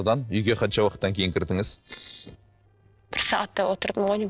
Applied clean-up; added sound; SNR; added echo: neural separator model SepFormer DNS4.